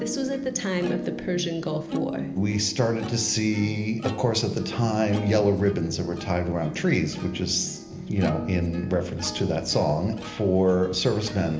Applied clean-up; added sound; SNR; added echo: none; Plucked string instrument; 13 dB; reverberation time 0.8 s.